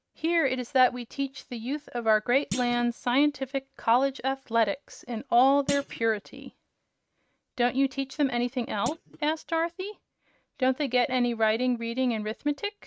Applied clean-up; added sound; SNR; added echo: neural mask model RNNoise.